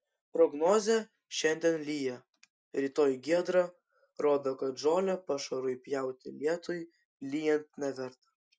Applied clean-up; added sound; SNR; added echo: none; none; none; none.